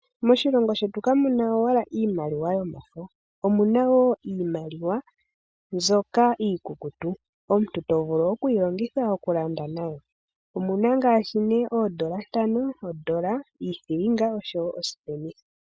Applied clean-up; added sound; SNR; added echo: none; none; none; none.